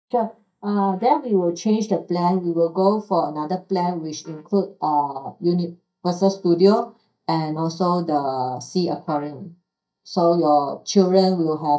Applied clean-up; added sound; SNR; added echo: neural mask model DeepFilterNet 3.